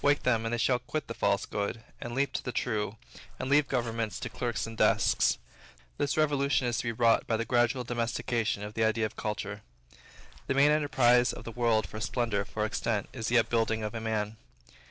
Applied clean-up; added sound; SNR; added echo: none; Zipper (clothing); 13 dB; none.